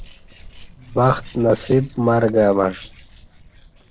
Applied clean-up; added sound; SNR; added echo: neural separator model SepFormer DNS4.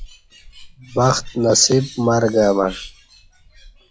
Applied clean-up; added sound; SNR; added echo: classical method log-MMSE.